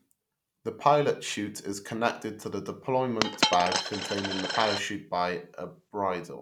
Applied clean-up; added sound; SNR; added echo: none; Coin (dropping); 4 dB; none.